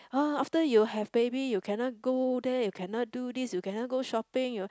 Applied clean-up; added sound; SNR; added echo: none; none; none; none.